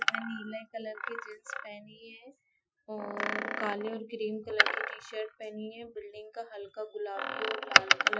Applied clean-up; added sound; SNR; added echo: classical method Wiener filter.